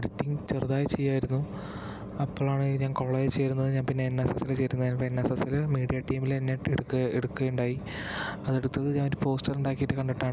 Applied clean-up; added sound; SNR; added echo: none; none; none; none.